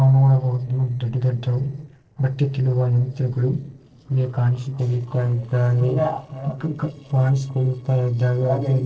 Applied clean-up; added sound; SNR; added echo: neural separator model SepFormer DNS4.